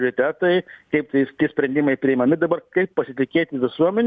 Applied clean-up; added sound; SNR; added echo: none; none; none; none.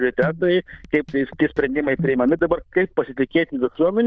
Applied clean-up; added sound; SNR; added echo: neural diffusion model UNIVERSE++.